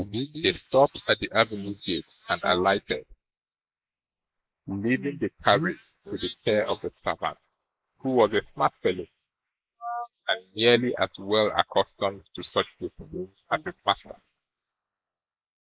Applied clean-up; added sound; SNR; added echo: neural mask model Resemble Enhance denoiser.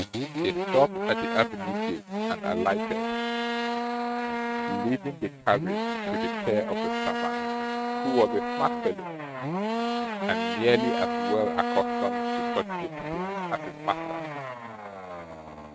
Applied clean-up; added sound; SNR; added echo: neural mask model RNNoise.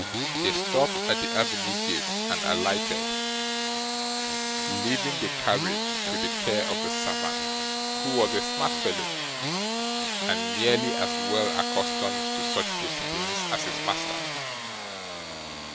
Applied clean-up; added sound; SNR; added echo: none; Engine starting / Sawing; -2 dB; none.